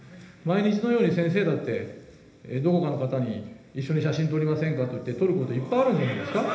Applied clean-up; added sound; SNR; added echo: none; none; none; reverberation time 1.0 s.